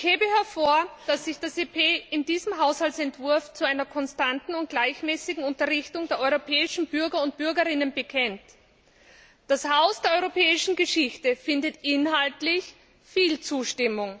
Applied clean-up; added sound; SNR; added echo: none; none; none; none.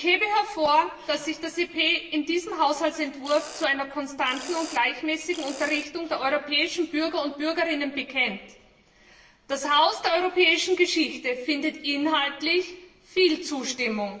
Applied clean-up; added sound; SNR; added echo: none; Mechanisms; 17 dB; reverberation time 0.8 s.